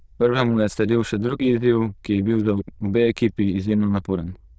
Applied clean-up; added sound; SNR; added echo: neural diffusion model UNIVERSE++.